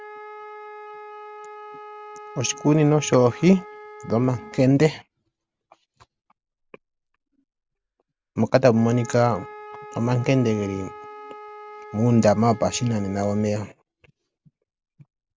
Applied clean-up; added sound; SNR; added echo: none; Wind instrument, woodwind instrument; 18 dB; none.